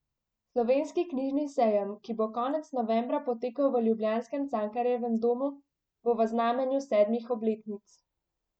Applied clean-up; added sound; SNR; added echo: none; none; none; none.